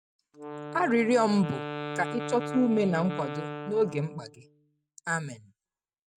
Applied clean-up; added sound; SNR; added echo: neural mask model RNNoise.